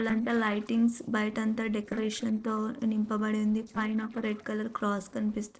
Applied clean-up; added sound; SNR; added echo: neural separator model SepFormer DNS4.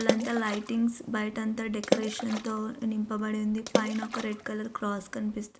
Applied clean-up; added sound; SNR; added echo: none; Water / Splash, splatter; 4 dB; none.